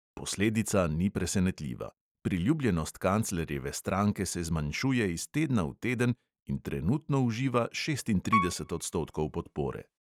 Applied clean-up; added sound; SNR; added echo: none; Piano; 5 dB; none.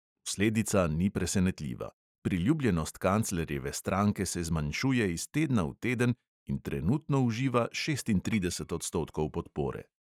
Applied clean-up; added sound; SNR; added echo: neural mask model DeepFilterNet 3.